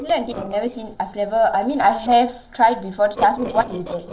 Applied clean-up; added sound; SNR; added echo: neural separator model SepFormer DNS4.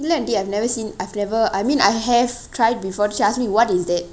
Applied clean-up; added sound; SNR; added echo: none; none; none; none.